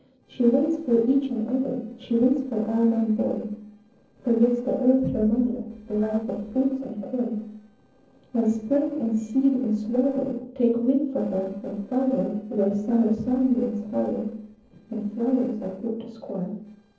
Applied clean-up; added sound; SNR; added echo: neural separator model SepFormer DNS4.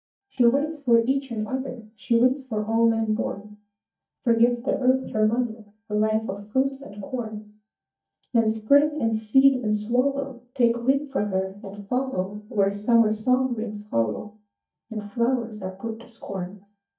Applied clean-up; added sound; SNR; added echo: neural mask model DeepFilterNet 3.